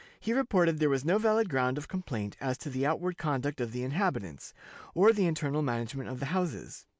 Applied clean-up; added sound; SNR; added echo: none; none; none; none.